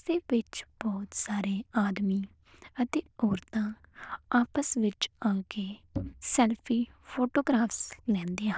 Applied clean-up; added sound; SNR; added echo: neural diffusion model UNIVERSE++.